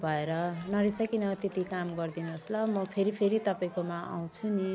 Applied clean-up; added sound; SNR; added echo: none; Crowd; 19 dB; none.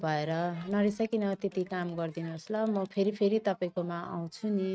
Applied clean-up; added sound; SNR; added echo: neural mask model RNNoise.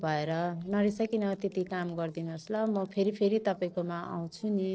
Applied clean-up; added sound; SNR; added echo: neural separator model SepFormer DNS4.